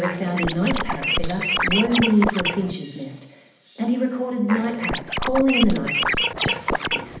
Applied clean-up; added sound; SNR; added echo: none; Scratching (performance technique); 1 dB; reverberation time 0.8 s.